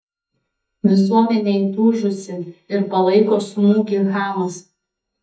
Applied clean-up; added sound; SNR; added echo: neural mask model DeepFilterNet 3.